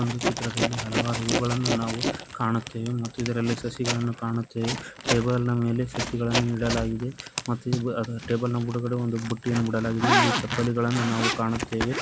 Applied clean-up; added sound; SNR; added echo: none; Zipper (clothing); 4 dB; none.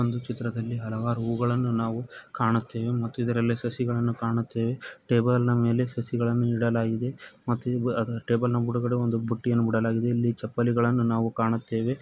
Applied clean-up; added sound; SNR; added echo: none; none; none; none.